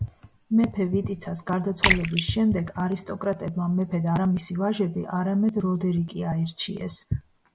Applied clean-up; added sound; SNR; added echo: none; Splash, splatter; 3 dB; none.